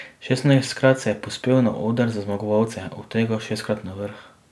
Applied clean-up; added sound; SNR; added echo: none; none; none; none.